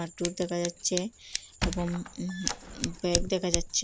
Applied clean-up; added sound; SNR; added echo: none; Squeak + Scissors; 3 dB; none.